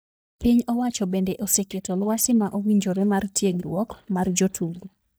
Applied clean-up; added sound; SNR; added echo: neural mask model DeepFilterNet 3.